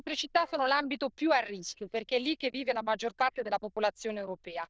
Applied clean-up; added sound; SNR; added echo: neural diffusion model UNIVERSE++.